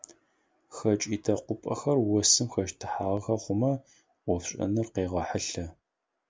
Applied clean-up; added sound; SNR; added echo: none; none; none; none.